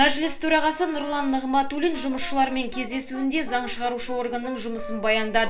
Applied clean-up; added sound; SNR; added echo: none; Brass instrument; 17 dB; reverberation time 0.3 s.